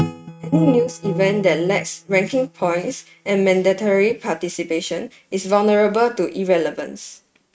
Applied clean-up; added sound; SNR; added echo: neural mask model RNNoise.